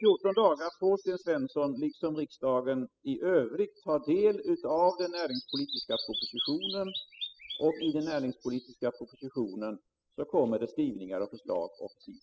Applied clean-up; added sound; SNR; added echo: classical method spectral subtraction.